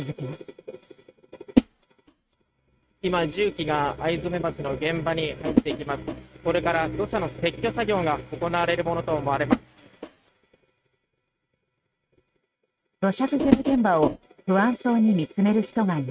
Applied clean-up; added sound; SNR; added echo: neural mask model RNNoise.